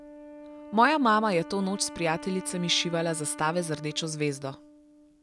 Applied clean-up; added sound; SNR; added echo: none; Wind instrument, woodwind instrument; 15 dB; none.